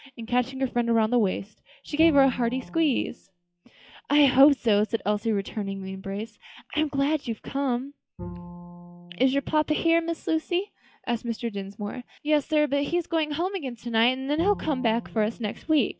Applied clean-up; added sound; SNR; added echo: classical method log-MMSE.